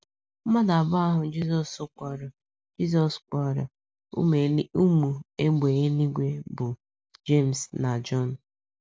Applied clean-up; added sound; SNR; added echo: none; none; none; none.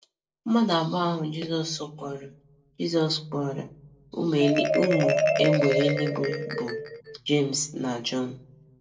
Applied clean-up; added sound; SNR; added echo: none; Marimba, xylophone; 4 dB; reverberation time 0.2 s.